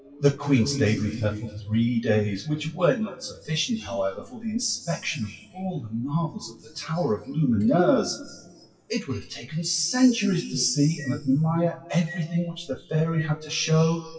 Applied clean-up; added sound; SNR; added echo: classical method WPE with log-MMSE.